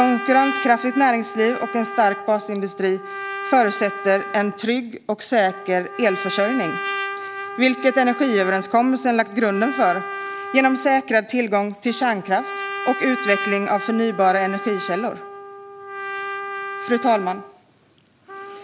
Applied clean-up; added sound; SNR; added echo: none; Trumpet; 9 dB; none.